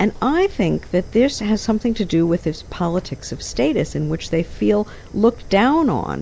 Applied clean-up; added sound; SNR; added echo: none; Fire; 17 dB; none.